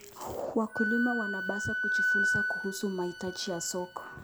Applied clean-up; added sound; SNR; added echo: none; Wind instrument, woodwind instrument; -1 dB; none.